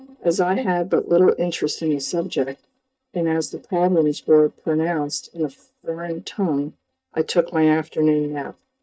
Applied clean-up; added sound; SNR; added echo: neural mask model DeepFilterNet 3.